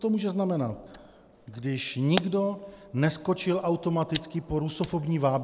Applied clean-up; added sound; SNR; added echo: none; Camera; 12 dB; none.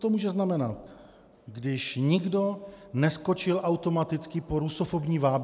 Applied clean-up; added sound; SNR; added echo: none; none; none; none.